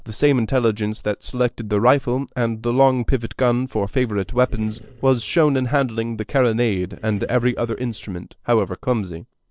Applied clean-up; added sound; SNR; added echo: neural separator model SepFormer DNS4.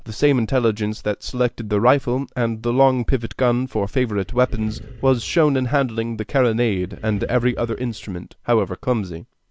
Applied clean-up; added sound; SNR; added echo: none; Animal; 17 dB; none.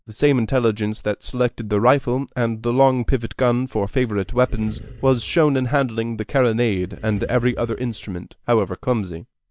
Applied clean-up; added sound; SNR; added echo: neural mask model DeepFilterNet 3.